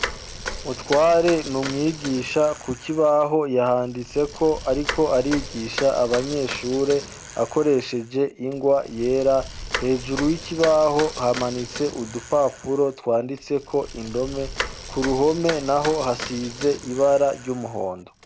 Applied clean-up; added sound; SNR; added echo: none; Bicycle; 12 dB; none.